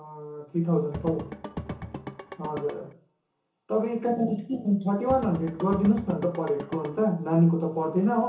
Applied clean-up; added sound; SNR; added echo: none; Drum / Drum kit; 11 dB; reverberation time 0.7 s.